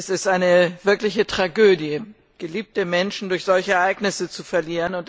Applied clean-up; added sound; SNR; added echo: none; none; none; none.